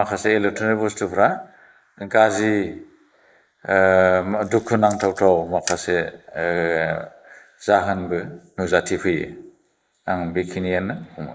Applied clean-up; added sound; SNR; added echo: neural mask model Resemble Enhance denoiser.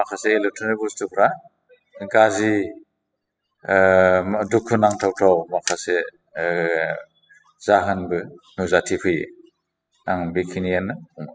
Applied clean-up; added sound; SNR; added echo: classical method spectral subtraction.